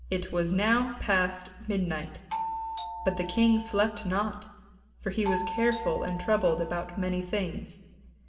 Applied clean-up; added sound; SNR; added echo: none; Doorbell; 8 dB; reverberation time 1.0 s.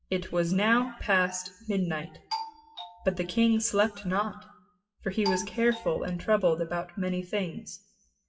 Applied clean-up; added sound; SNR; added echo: classical method WPE with log-MMSE.